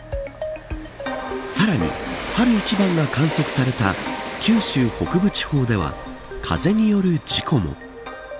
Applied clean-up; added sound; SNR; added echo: none; Train; 11 dB; none.